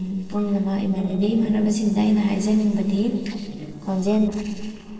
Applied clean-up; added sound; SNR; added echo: neural separator model SepFormer DNS4.